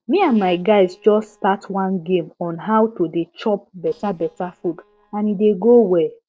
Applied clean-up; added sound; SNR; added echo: neural separator model SepFormer DNS4.